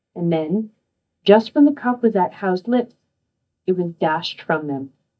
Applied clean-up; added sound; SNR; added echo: neural mask model DeepFilterNet 3.